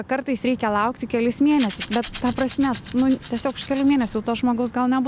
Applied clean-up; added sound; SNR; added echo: none; Rattle / Rattle (instrument); 4 dB; none.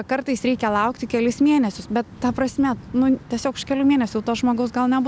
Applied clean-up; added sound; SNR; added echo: none; none; none; none.